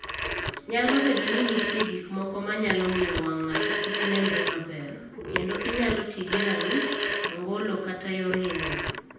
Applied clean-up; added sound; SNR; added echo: none; Telephone; 0 dB; reverberation time 0.9 s.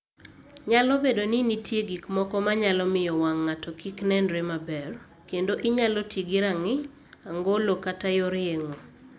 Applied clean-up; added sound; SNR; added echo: none; none; none; none.